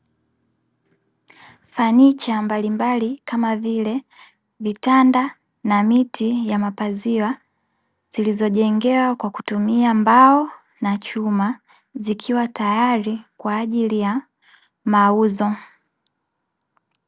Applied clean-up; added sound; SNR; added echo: none; none; none; none.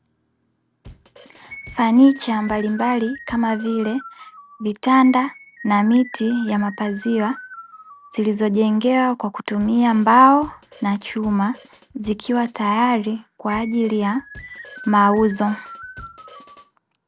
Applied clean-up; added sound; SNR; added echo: none; Drum kit + Keyboard (musical); 19 dB; none.